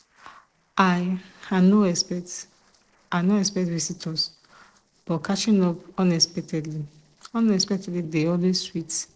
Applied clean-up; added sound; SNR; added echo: neural separator model SepFormer DNS4.